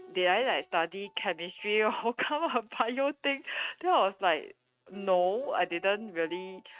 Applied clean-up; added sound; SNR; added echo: neural mask model RNNoise.